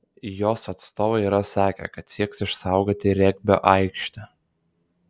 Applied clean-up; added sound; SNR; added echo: none; none; none; none.